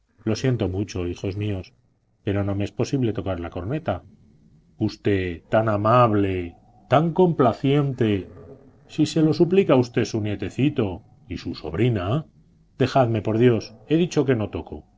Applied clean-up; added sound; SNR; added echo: neural separator model SepFormer DNS4.